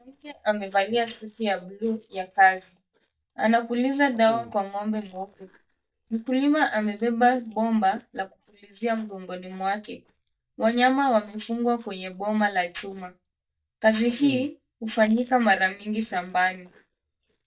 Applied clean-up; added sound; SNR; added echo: neural mask model DeepFilterNet 3.